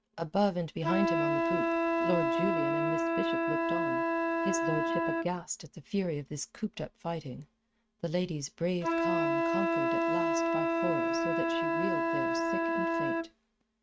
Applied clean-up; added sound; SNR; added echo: neural mask model RNNoise.